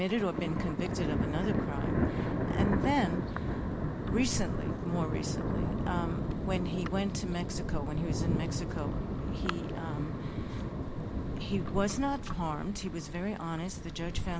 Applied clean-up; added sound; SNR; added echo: none; Thunder; -2 dB; none.